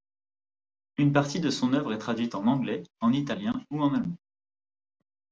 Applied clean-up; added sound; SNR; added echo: none; none; none; none.